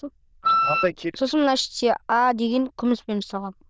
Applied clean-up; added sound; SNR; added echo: neural diffusion model UNIVERSE++.